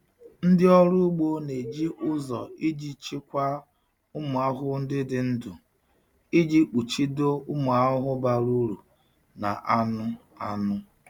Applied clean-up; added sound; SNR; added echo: none; none; none; none.